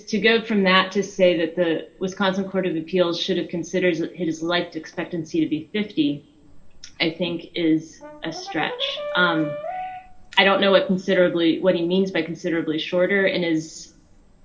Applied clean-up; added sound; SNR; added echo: none; Brass instrument; 11 dB; reverberation time 0.3 s.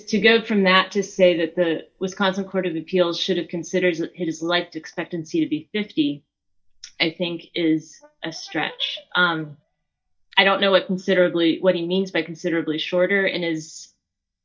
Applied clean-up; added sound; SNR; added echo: neural mask model DeepFilterNet 3.